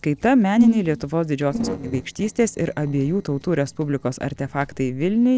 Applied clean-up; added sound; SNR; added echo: neural separator model SepFormer DNS4.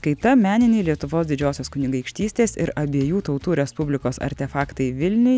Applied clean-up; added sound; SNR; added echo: none; none; none; none.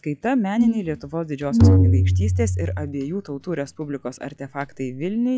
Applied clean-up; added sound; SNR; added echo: classical method log-MMSE.